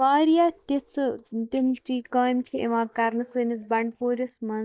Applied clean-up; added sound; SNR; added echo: neural mask model DeepFilterNet 3.